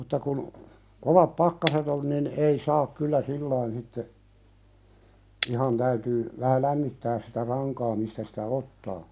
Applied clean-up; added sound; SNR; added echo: none; Shatter; 14 dB; none.